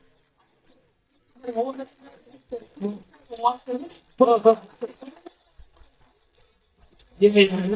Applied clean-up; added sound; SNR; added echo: neural mask model DeepFilterNet 3.